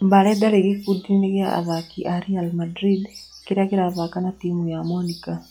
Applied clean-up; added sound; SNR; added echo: classical method log-MMSE.